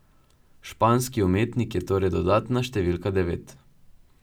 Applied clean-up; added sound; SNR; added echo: none; none; none; none.